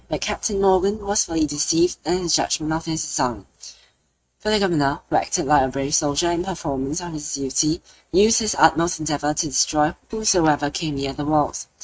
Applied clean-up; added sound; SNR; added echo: neural mask model RNNoise.